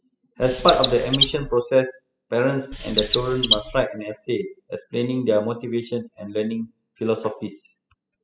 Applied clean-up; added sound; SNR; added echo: classical method spectral subtraction.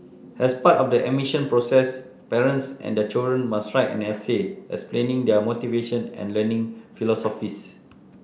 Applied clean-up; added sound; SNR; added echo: none; none; none; none.